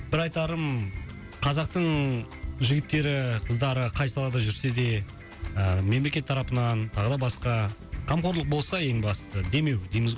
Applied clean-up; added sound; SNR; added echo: none; none; none; none.